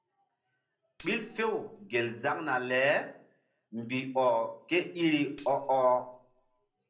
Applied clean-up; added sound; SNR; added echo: none; Tambourine; 10 dB; reverberation time 0.5 s.